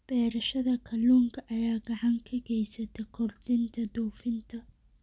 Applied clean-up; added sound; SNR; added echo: none; none; none; none.